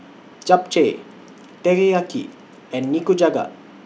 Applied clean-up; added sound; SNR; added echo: none; none; none; none.